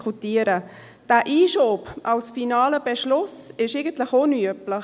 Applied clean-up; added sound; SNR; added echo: none; none; none; none.